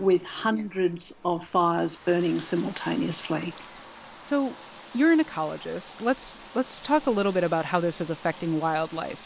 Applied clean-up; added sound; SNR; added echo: none; Bathtub (filling or washing); 20 dB; none.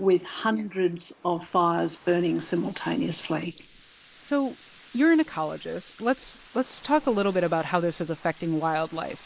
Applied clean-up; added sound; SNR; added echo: neural mask model Resemble Enhance denoiser.